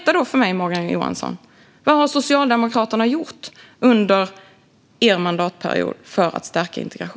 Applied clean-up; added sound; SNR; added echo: none; none; none; none.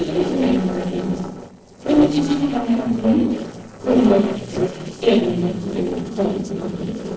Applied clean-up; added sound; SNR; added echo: neural separator model SepFormer DNS4.